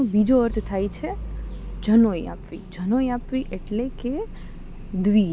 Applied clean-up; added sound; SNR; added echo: none; Idling / Engine starting / Motor vehicle (road); 12 dB; none.